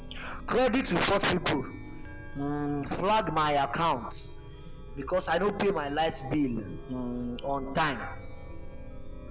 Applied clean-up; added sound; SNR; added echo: none; Chime; 10 dB; none.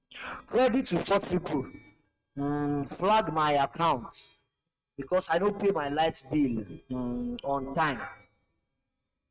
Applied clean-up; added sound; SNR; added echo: neural mask model RNNoise.